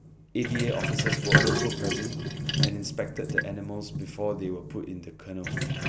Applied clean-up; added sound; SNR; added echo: none; Sink (filling or washing); -4 dB; none.